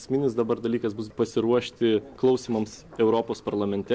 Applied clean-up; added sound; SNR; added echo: none; none; none; none.